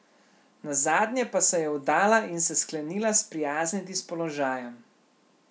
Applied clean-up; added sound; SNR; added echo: none; none; none; none.